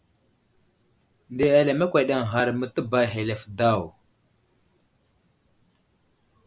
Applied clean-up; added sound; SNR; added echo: none; none; none; none.